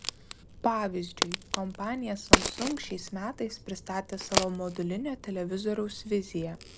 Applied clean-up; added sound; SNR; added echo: none; Crack; -1 dB; none.